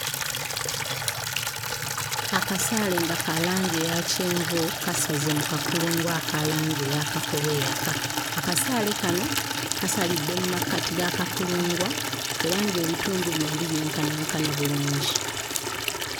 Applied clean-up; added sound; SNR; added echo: none; Water tap, faucet / Liquid; 0 dB; none.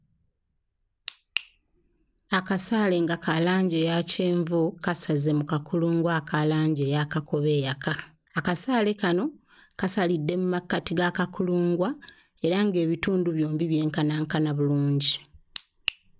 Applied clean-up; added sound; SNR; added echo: none; none; none; none.